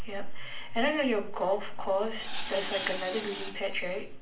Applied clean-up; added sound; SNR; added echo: none; Tools; 11 dB; reverberation time 0.4 s.